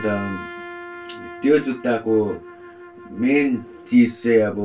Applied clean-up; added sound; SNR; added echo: none; Trumpet; 16 dB; reverberation time 0.2 s.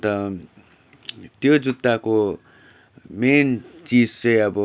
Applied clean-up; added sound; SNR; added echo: none; none; none; none.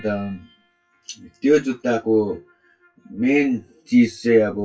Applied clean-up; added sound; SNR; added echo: classical method WPE with log-MMSE.